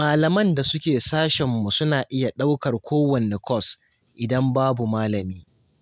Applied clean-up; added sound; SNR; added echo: none; none; none; none.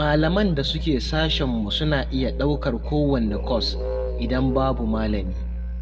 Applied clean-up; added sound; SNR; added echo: none; Musical instrument; 4 dB; reverberation time 0.7 s.